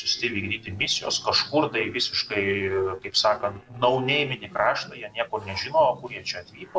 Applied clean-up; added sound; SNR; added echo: neural separator model SepFormer DNS4.